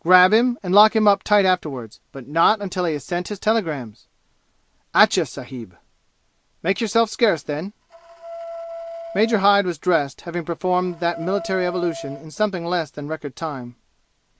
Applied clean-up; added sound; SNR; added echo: none; Wind instrument, woodwind instrument; 14 dB; none.